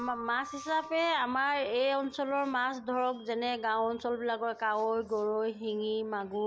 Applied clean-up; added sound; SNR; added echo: none; Keyboard (musical); 20 dB; none.